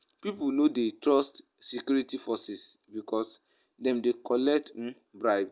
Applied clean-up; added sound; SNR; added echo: none; none; none; none.